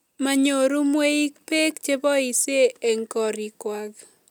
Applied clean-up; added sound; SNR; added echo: none; none; none; none.